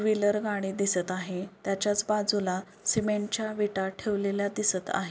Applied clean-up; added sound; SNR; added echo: none; none; none; none.